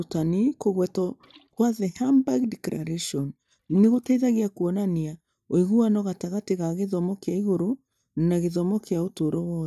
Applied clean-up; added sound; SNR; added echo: neural mask model DeepFilterNet 3.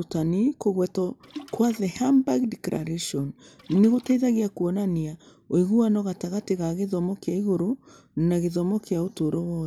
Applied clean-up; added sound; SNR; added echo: none; Splash, splatter; 20 dB; none.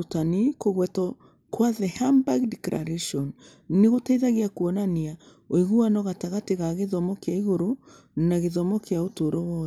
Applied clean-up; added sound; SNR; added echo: none; none; none; none.